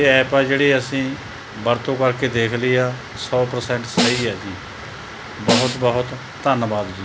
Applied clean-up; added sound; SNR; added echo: none; Snare drum; 3 dB; none.